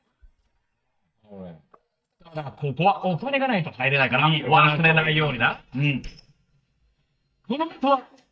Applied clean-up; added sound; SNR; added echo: neural mask model DeepFilterNet 3.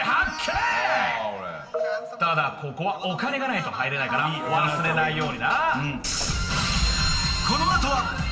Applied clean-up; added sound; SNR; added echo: none; Subway, metro, underground; 17 dB; reverberation time 1.9 s.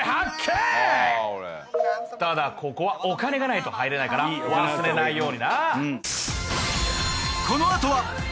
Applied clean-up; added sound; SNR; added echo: none; none; none; none.